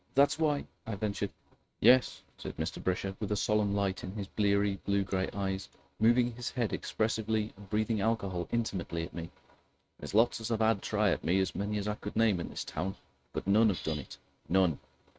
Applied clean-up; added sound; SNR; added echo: neural mask model RNNoise.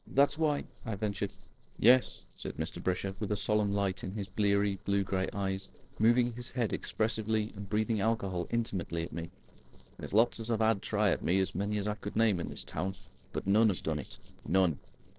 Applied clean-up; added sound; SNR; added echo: neural separator model SepFormer DNS4.